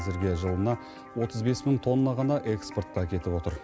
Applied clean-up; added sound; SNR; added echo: none; none; none; none.